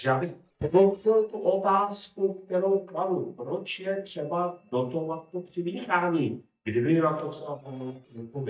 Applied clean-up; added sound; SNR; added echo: neural mask model DeepFilterNet 3.